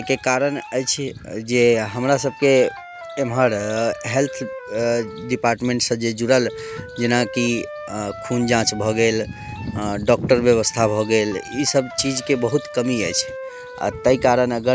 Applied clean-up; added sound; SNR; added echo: none; Wind instrument, woodwind instrument; 16 dB; none.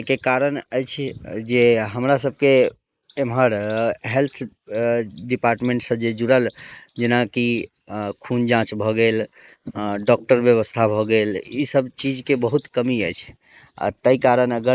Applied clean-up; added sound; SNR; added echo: neural mask model Resemble Enhance denoiser.